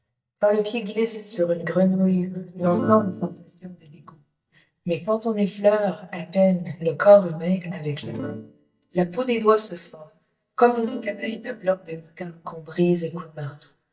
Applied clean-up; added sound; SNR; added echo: neural mask model DeepFilterNet 3.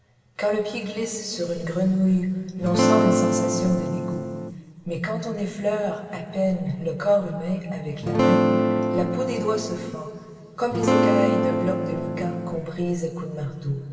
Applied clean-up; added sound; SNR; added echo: none; Acoustic guitar / Strum; -4 dB; reverberation time 2.7 s.